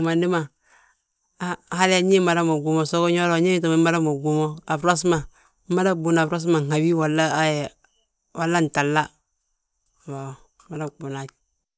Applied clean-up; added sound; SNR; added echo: none; none; none; none.